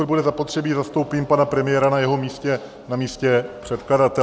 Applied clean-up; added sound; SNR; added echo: none; none; none; none.